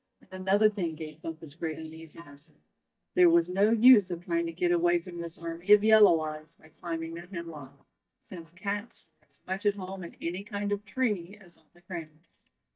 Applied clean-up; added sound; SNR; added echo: neural mask model DeepFilterNet 3.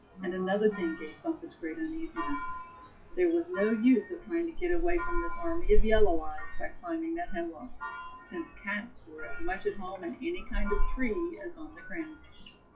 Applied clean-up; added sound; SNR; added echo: classical method WPE with log-MMSE.